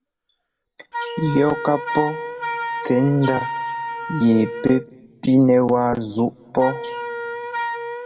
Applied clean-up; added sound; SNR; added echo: none; Wind instrument, woodwind instrument; 8 dB; reverberation time 0.2 s.